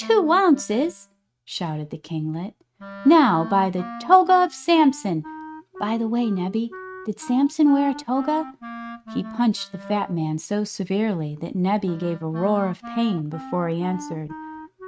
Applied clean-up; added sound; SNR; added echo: neural mask model RNNoise.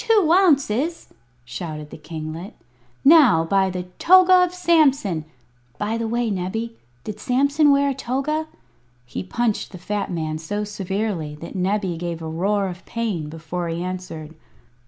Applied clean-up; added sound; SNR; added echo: none; none; none; none.